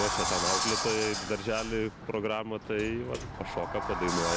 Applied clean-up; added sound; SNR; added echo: none; Sliding door; 2 dB; none.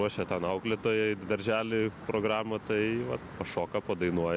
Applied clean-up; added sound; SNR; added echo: none; none; none; none.